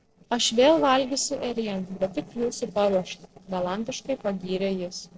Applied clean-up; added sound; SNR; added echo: neural separator model SepFormer DNS4.